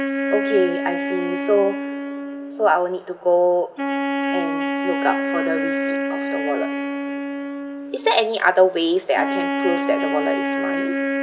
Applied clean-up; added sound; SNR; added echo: none; Wind instrument, woodwind instrument; 2 dB; none.